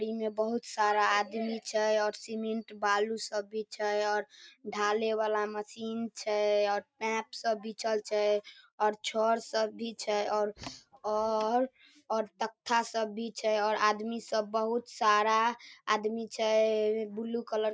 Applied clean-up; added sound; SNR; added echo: neural mask model RNNoise.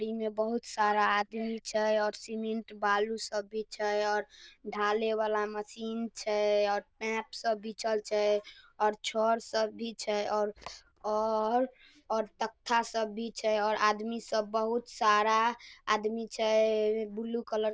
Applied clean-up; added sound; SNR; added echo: neural diffusion model UNIVERSE++.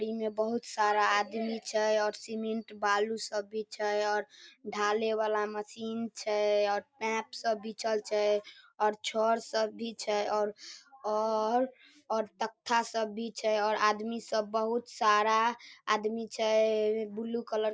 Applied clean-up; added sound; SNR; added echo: none; none; none; none.